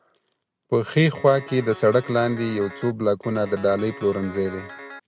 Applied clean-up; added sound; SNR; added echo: none; Guitar; 16 dB; none.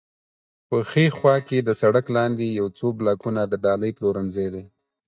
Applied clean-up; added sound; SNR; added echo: neural mask model DeepFilterNet 3.